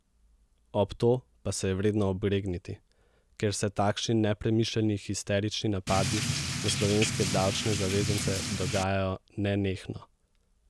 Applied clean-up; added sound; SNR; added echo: none; Drip / Rain; 2 dB; none.